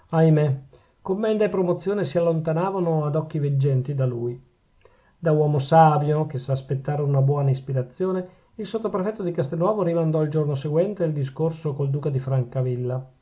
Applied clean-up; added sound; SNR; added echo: none; none; none; none.